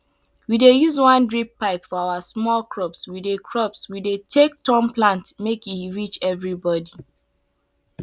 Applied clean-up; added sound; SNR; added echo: none; none; none; none.